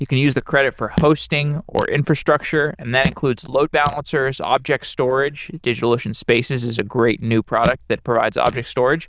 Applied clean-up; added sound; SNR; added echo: neural diffusion model UNIVERSE++.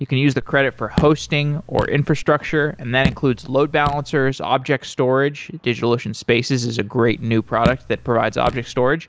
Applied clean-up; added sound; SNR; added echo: none; Raindrop / Drip; 9 dB; none.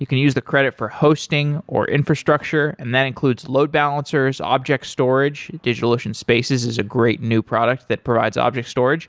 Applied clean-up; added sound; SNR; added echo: none; none; none; none.